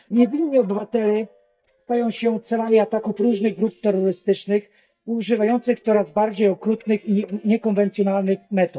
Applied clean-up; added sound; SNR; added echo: neural mask model DeepFilterNet 3.